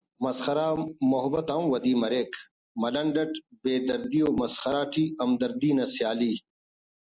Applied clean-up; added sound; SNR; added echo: none; none; none; none.